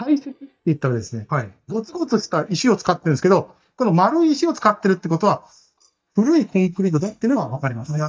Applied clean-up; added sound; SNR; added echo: neural mask model DeepFilterNet 3.